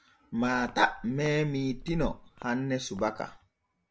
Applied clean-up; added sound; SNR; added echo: none; Walk, footsteps; 13 dB; none.